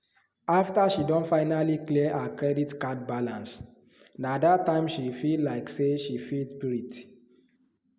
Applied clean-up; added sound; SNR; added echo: none; none; none; none.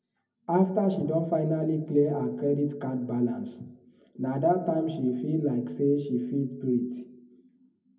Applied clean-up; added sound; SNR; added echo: none; none; none; reverberation time 0.3 s.